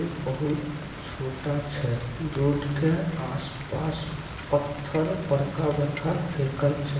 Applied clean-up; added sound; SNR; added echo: none; Rain; 11 dB; reverberation time 1.1 s.